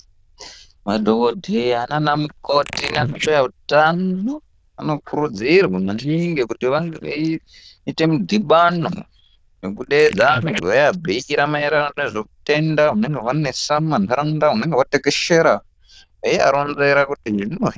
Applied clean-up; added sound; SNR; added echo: neural diffusion model UNIVERSE++.